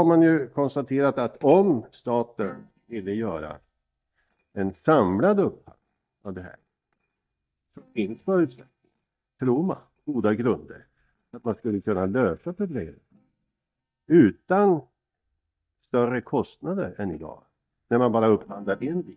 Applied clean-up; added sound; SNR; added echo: neural mask model DeepFilterNet 3.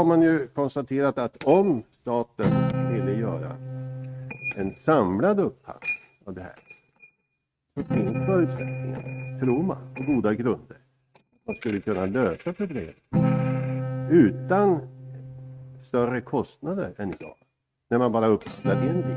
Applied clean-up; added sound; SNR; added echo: neural mask model RNNoise.